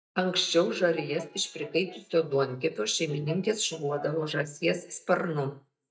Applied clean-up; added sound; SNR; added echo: neural mask model DeepFilterNet 3.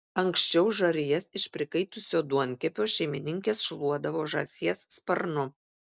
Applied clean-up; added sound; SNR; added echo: none; none; none; none.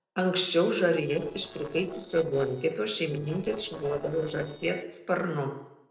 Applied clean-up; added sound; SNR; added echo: neural separator model SepFormer DNS4.